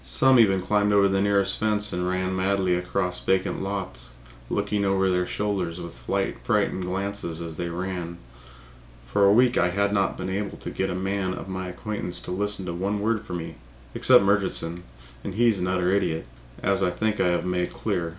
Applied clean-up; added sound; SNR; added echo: none; none; none; none.